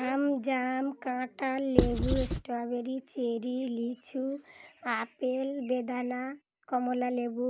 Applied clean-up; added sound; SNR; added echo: none; Writing; -4 dB; none.